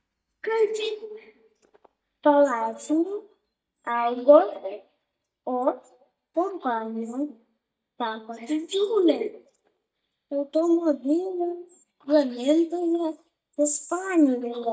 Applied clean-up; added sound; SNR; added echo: neural mask model DeepFilterNet 3.